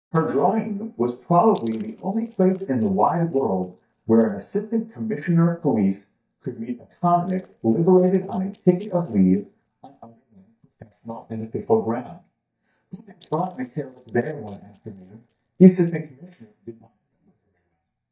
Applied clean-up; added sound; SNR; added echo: neural mask model DeepFilterNet 3.